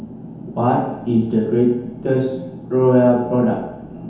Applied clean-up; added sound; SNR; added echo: none; none; none; reverberation time 1.0 s.